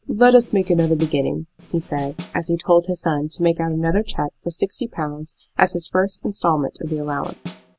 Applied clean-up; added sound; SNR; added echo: none; Snare drum; 18 dB; none.